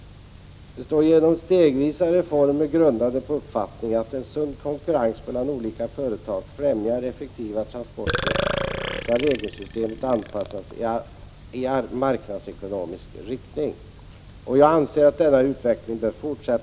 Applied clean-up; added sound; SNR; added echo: none; Burping, eructation; 6 dB; none.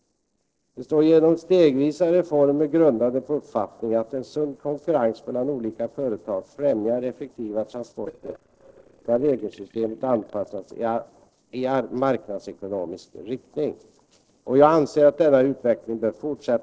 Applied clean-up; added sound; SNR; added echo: neural separator model SepFormer DNS4.